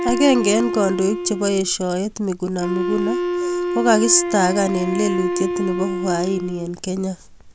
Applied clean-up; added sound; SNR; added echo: none; Wind instrument, woodwind instrument; 4 dB; none.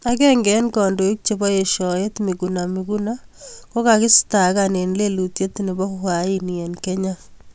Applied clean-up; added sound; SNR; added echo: none; none; none; none.